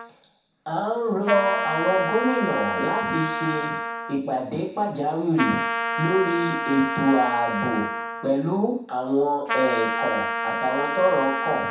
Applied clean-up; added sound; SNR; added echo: none; Trumpet; 3 dB; reverberation time 0.7 s.